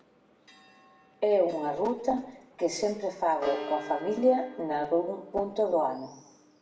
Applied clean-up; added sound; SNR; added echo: none; Church bell; 15 dB; reverberation time 0.7 s.